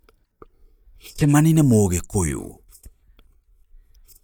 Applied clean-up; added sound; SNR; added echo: neural mask model DeepFilterNet 3.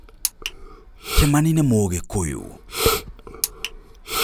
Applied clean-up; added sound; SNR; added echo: none; Respiratory sounds; 6 dB; none.